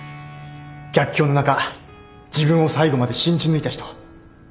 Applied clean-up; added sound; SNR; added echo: none; none; none; none.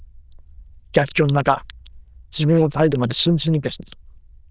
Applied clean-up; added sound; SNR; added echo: neural diffusion model UNIVERSE++.